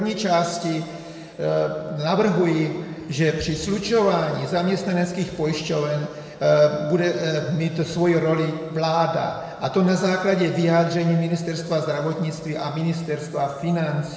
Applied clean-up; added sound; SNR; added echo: none; none; none; reverberation time 1.7 s.